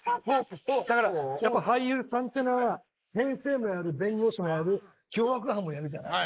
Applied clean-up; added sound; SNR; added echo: neural mask model Resemble Enhance denoiser.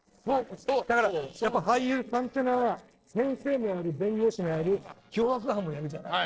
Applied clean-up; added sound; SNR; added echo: neural separator model SepFormer DNS4.